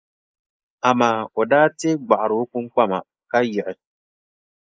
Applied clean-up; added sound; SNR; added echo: neural mask model Resemble Enhance denoiser.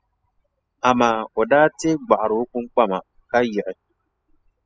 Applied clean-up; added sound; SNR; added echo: classical method spectral subtraction.